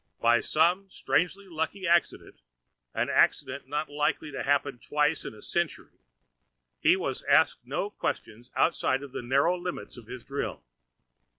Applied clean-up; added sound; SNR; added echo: none; none; none; none.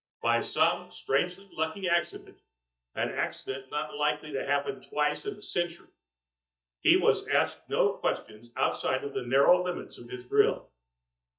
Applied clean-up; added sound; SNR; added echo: neural mask model DeepFilterNet 3.